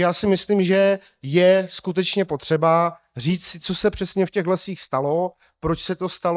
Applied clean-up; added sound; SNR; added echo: neural mask model DeepFilterNet 3.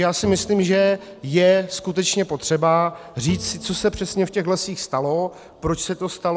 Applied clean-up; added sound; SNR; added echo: none; Bowed string instrument; 19 dB; none.